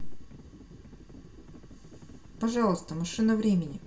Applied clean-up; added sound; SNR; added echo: none; Livestock, farm animals, working animals; 19 dB; reverberation time 0.2 s.